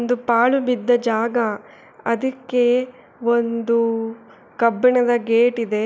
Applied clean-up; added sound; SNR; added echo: none; none; none; none.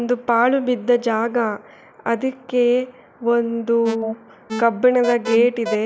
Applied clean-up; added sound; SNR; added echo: none; Alarm; 9 dB; none.